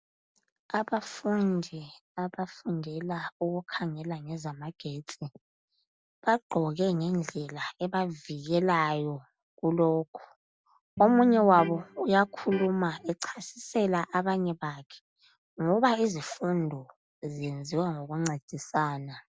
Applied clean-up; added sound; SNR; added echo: none; Electric guitar; 10 dB; none.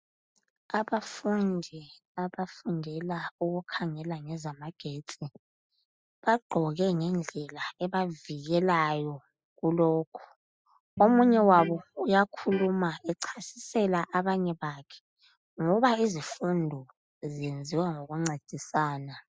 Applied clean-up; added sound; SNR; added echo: classical method spectral subtraction.